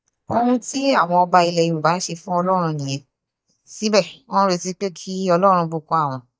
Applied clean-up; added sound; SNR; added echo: neural mask model DeepFilterNet 3.